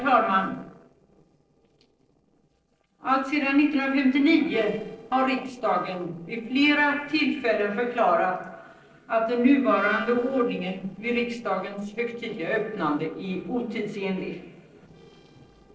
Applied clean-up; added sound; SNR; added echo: neural separator model SepFormer DNS4.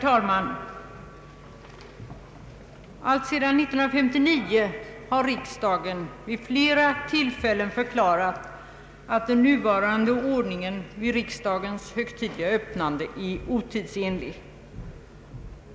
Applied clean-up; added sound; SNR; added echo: none; none; none; none.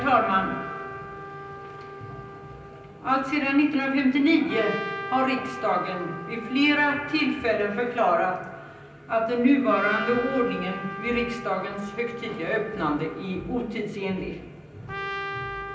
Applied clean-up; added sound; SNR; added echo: none; Trumpet; 12 dB; reverberation time 0.6 s.